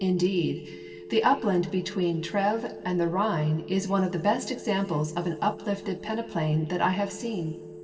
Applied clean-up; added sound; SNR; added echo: none; Telephone; 16 dB; reverberation time 1.8 s.